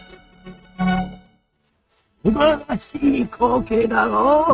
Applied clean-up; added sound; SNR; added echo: neural mask model RNNoise.